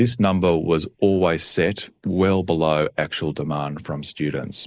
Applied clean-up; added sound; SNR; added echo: neural mask model Resemble Enhance denoiser.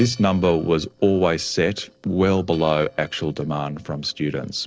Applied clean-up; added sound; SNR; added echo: neural separator model SepFormer DNS4.